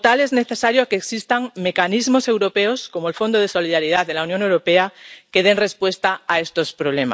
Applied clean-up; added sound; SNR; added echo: none; none; none; none.